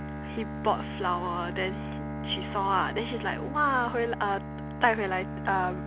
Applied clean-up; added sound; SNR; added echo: none; Bowed string instrument; 6 dB; none.